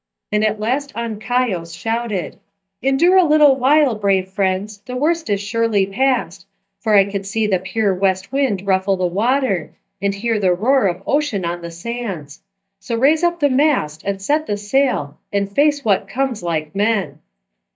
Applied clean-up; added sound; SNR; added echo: neural mask model DeepFilterNet 3.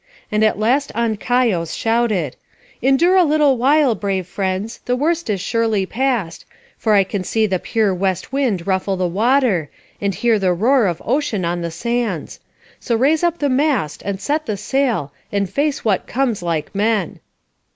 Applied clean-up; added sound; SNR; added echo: none; none; none; none.